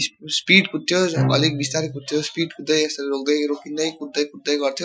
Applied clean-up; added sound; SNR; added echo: classical method Wiener filter.